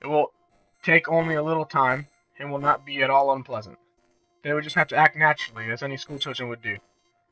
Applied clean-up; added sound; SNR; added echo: neural separator model SepFormer DNS4.